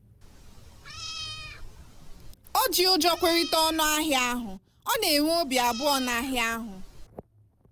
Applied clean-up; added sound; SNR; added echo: none; Meow; 13 dB; none.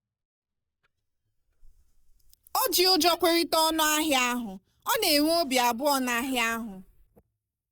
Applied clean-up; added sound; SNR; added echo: neural mask model DeepFilterNet 3.